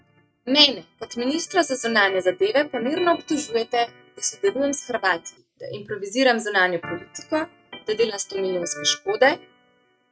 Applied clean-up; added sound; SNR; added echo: neural mask model RNNoise.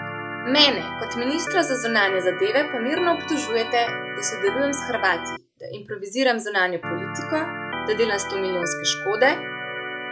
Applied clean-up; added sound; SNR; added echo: none; Organ; 7 dB; none.